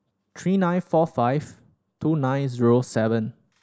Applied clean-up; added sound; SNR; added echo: none; none; none; none.